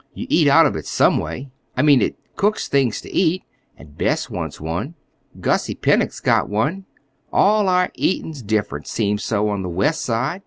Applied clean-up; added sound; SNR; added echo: none; none; none; none.